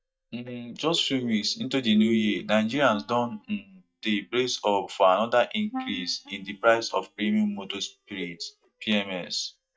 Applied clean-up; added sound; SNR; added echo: neural mask model DeepFilterNet 3.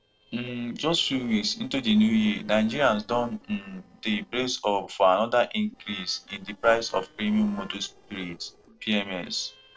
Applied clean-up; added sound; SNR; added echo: neural separator model SepFormer DNS4.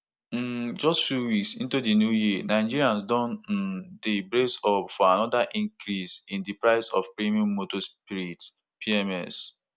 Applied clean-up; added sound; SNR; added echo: none; none; none; none.